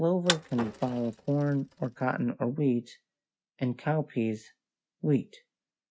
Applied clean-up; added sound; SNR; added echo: neural mask model RNNoise.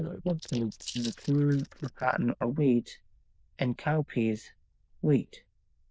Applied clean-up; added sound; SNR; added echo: neural diffusion model UNIVERSE++.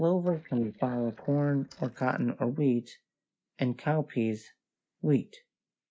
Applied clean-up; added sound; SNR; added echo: neural mask model Resemble Enhance denoiser.